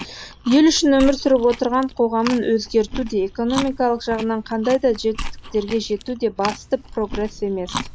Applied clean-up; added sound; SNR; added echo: none; Chewing, mastication; 12 dB; none.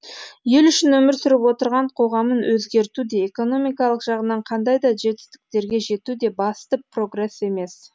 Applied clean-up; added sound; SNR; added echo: none; none; none; none.